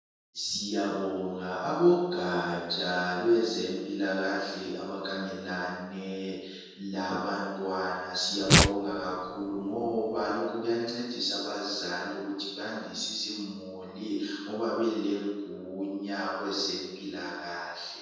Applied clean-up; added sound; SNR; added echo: none; Tearing; -3 dB; reverberation time 1.2 s.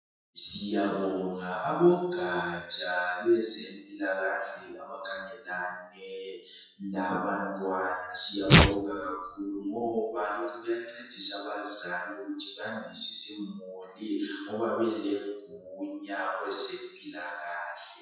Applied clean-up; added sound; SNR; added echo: classical method WPE with log-MMSE.